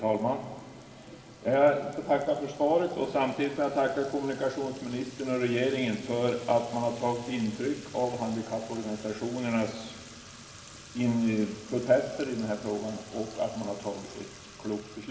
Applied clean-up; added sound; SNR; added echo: none; Fill (with liquid) / Trickle, dribble / Sink (filling or washing); 18 dB; reverberation time 2.3 s.